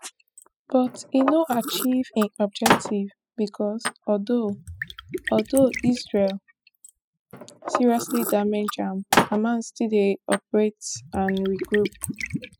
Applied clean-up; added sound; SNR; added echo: classical method spectral subtraction.